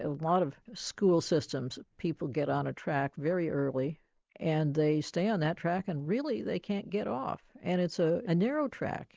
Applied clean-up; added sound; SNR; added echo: neural mask model Resemble Enhance denoiser.